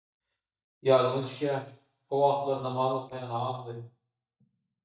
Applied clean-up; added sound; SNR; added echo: neural mask model DeepFilterNet 3.